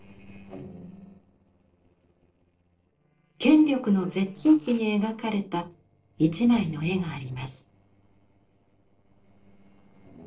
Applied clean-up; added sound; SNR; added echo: neural separator model SepFormer DNS4.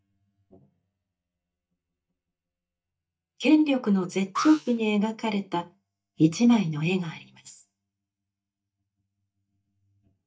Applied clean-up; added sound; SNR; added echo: neural mask model DeepFilterNet 3.